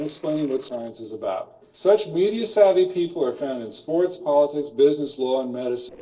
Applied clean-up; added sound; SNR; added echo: neural separator model SepFormer DNS4.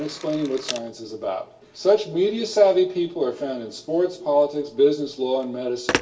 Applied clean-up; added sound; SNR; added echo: none; Telephone; 13 dB; reverberation time 0.2 s.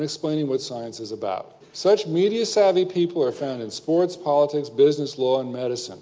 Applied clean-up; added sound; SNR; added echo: none; none; none; none.